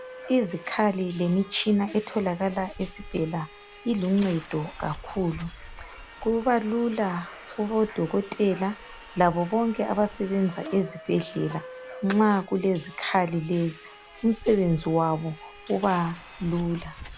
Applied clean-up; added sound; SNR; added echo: none; Subway, metro, underground; 17 dB; none.